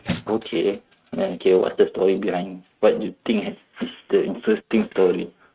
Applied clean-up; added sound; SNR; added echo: neural mask model RNNoise.